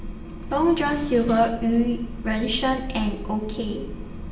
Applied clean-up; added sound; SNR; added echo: none; Snare drum; 17 dB; reverberation time 1.0 s.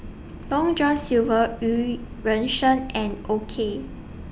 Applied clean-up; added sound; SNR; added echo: none; none; none; none.